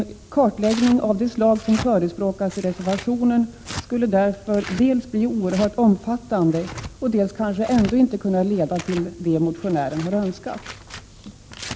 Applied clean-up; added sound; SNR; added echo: none; Tearing; 17 dB; none.